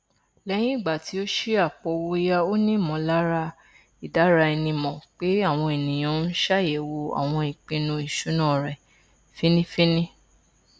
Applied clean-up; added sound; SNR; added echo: none; none; none; none.